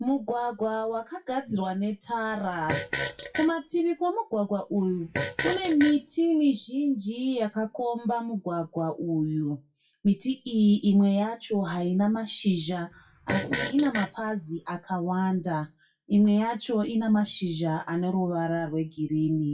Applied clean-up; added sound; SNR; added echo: classical method WPE with log-MMSE.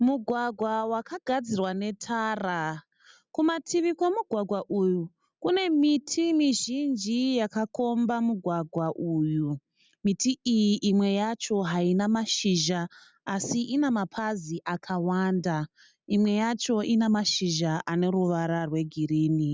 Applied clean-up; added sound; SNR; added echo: none; none; none; none.